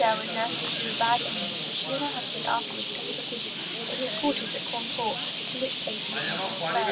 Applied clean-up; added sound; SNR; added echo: none; Bird; -1 dB; none.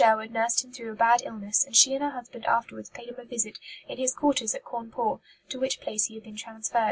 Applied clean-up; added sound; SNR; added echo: none; none; none; none.